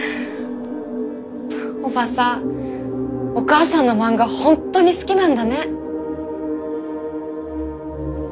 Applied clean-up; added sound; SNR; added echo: none; none; none; none.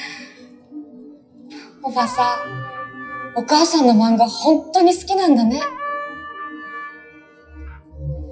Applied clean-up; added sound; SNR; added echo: classical method WPE with log-MMSE.